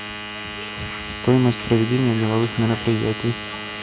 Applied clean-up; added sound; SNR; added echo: none; Domestic sounds, home sounds; 9 dB; none.